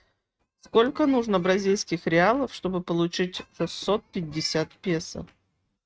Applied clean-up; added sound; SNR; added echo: neural mask model RNNoise.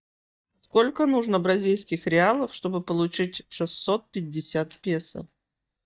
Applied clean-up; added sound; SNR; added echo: neural mask model DeepFilterNet 3.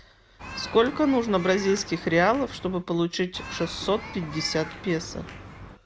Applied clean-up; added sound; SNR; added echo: none; Human group actions; 13 dB; none.